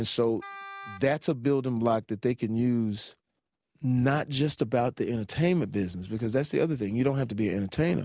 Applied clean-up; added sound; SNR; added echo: none; Wind instrument, woodwind instrument; 17 dB; none.